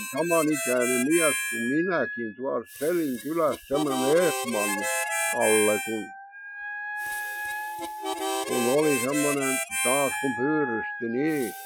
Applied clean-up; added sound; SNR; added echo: classical method Wiener filter.